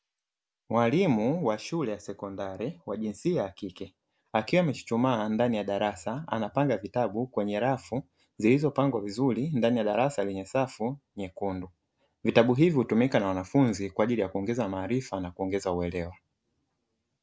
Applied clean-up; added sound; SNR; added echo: none; none; none; none.